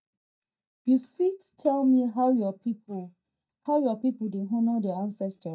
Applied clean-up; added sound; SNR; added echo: neural mask model DeepFilterNet 3.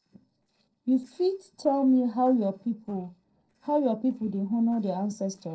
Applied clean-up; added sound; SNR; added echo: neural separator model SepFormer DNS4.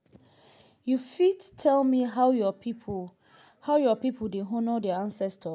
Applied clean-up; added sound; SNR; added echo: none; none; none; none.